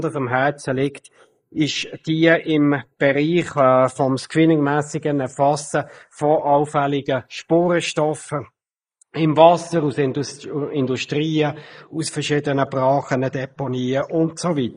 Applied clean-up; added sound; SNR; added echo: neural mask model Resemble Enhance denoiser.